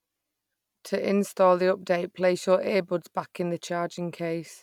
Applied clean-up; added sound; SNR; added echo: none; none; none; none.